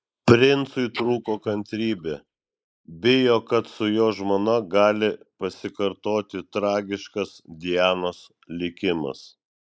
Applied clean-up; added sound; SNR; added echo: neural mask model Resemble Enhance denoiser.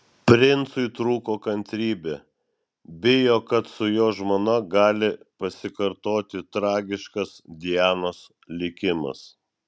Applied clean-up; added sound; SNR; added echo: none; none; none; none.